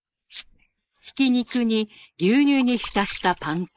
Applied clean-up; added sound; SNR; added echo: neural mask model Resemble Enhance denoiser.